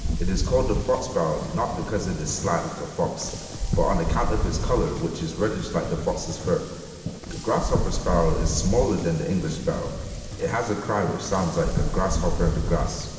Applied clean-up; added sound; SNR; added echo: none; Wind; 2 dB; reverberation time 2.4 s.